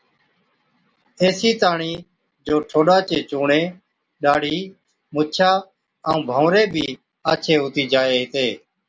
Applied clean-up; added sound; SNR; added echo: none; none; none; none.